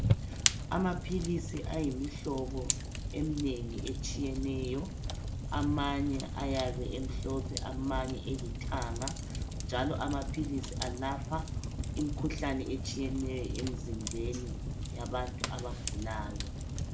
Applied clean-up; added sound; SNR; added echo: none; Fire; -1 dB; reverberation time 0.4 s.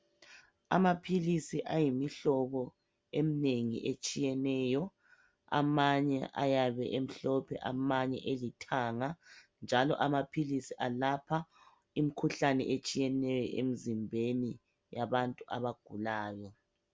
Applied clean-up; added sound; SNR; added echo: none; none; none; none.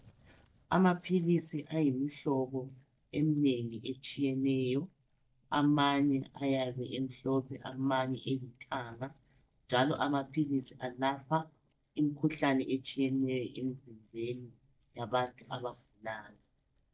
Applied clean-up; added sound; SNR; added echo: neural mask model DeepFilterNet 3.